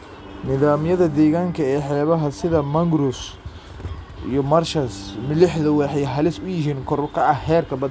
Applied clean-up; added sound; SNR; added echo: none; Bowed string instrument; 18 dB; none.